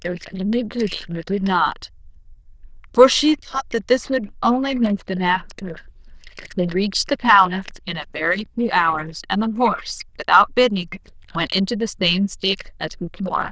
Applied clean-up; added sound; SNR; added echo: neural diffusion model UNIVERSE++.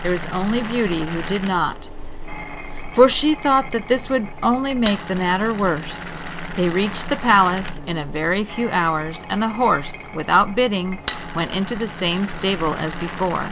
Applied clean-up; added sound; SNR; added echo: none; Glass + Buzz; 9 dB; none.